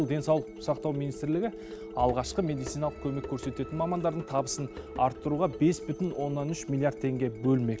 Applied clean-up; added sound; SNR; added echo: none; none; none; none.